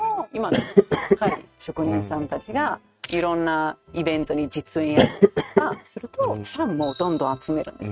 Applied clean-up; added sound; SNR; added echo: neural mask model RNNoise.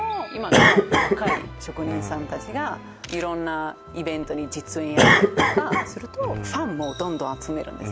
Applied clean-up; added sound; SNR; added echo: none; Cough; -5 dB; none.